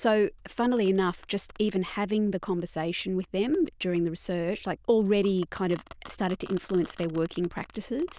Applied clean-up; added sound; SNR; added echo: neural diffusion model UNIVERSE++.